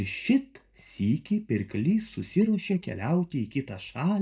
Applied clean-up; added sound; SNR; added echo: neural mask model DeepFilterNet 3.